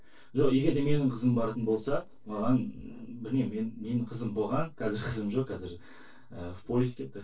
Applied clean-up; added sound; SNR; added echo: neural separator model SepFormer DNS4.